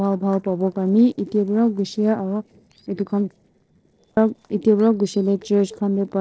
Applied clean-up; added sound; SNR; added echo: neural separator model SepFormer DNS4.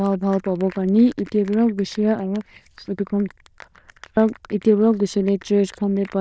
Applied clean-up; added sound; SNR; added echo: neural diffusion model UNIVERSE++.